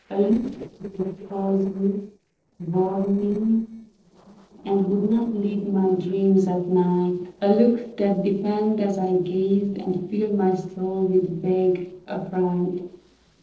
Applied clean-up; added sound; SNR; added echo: neural separator model SepFormer DNS4.